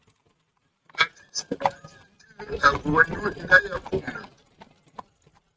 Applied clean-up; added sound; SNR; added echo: neural mask model RNNoise.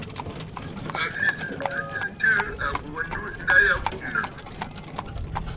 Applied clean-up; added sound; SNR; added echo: none; Livestock, farm animals, working animals; 6 dB; none.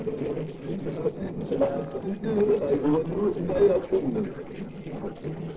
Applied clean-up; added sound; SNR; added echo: neural separator model SepFormer DNS4.